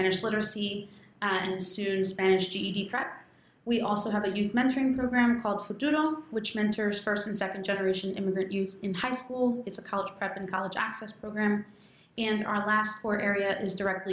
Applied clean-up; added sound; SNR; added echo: none; none; none; none.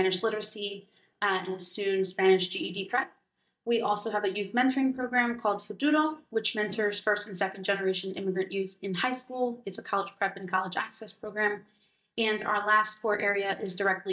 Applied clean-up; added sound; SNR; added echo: neural mask model DeepFilterNet 3.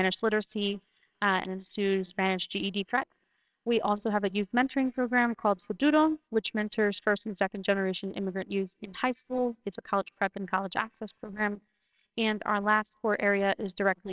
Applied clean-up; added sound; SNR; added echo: neural separator model SepFormer WHAMR!.